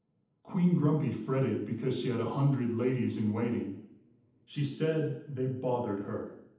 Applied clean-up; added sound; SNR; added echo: none; none; none; reverberation time 0.8 s.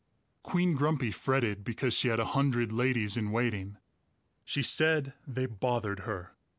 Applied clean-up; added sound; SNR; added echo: none; none; none; none.